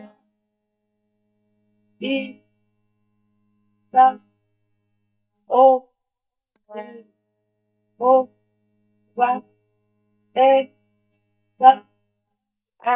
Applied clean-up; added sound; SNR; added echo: neural mask model DeepFilterNet 3.